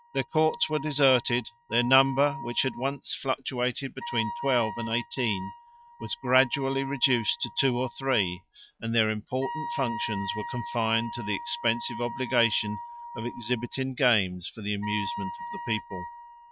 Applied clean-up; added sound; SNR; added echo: neural mask model RNNoise.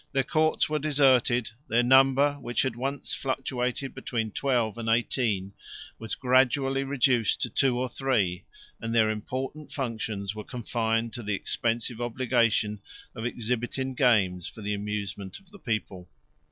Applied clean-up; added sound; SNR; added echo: none; none; none; none.